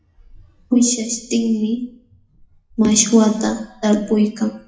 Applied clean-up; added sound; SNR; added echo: classical method WPE with log-MMSE.